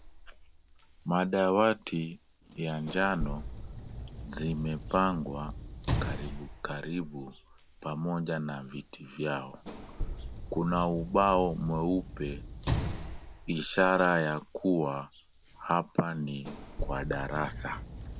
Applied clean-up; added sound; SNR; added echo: none; Sliding door / Slam; 8 dB; none.